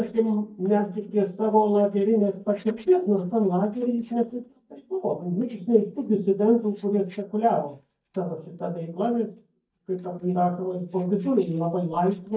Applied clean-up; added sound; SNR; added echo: neural mask model DeepFilterNet 3.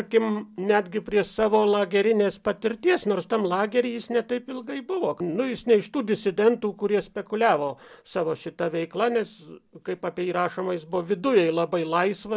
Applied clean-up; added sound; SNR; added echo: none; none; none; none.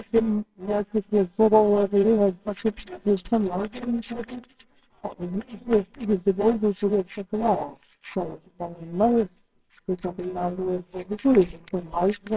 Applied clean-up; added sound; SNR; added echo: neural separator model SepFormer WHAMR!.